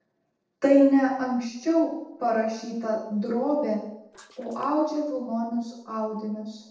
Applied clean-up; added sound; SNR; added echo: neural separator model SepFormer DNS4.